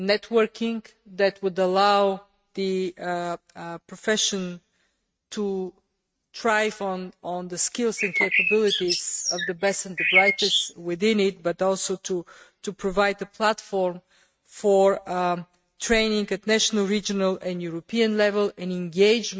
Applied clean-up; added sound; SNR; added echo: neural mask model RNNoise.